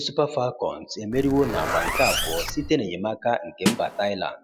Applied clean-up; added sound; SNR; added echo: none; Zipper (clothing) + Snare drum; 3 dB; none.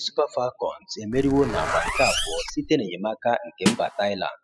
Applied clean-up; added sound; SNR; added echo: classical method spectral subtraction.